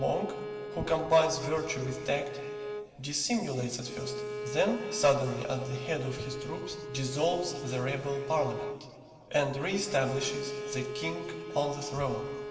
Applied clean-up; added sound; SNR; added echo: none; Bowed string instrument; 8 dB; reverberation time 2.6 s.